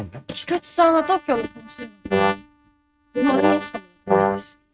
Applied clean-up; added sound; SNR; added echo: neural mask model RNNoise.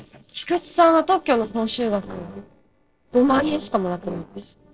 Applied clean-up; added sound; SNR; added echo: neural separator model SepFormer DNS4.